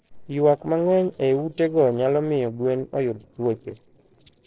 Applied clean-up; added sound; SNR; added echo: neural separator model SepFormer DNS4.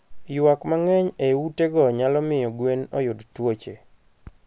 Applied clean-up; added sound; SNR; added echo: none; none; none; none.